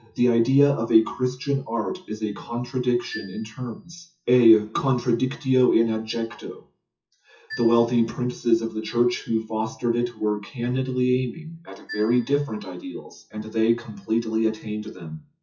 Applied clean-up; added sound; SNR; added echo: classical method WPE with log-MMSE.